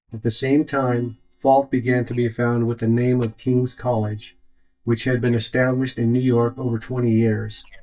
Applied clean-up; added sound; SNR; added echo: neural mask model DeepFilterNet 3.